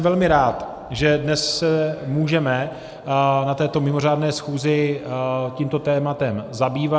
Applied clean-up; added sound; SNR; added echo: none; none; none; none.